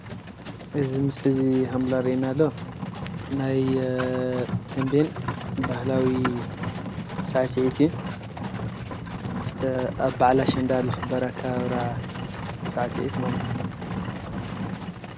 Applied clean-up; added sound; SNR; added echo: none; Livestock, farm animals, working animals; 6 dB; none.